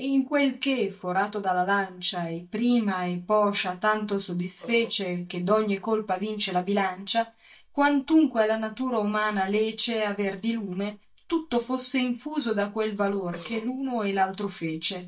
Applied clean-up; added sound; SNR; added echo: neural mask model DeepFilterNet 3.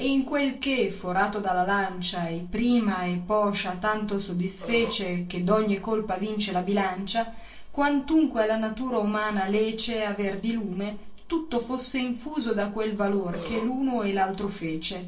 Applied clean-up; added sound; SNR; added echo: neural separator model SepFormer DNS4.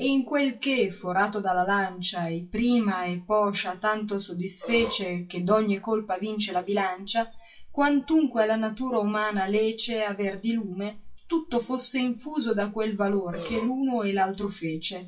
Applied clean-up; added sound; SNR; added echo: classical method WPE with log-MMSE.